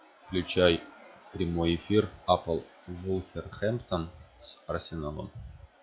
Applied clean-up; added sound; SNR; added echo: classical method log-MMSE.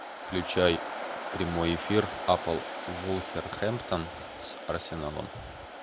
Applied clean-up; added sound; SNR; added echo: none; Waves, surf; 7 dB; none.